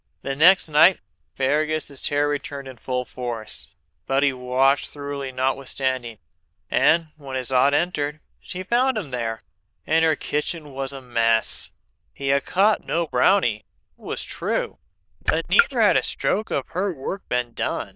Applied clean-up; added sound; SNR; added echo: neural diffusion model UNIVERSE++.